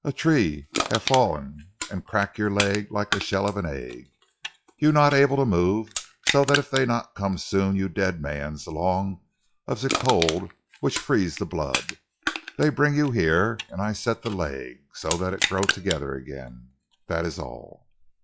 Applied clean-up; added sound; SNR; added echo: classical method log-MMSE.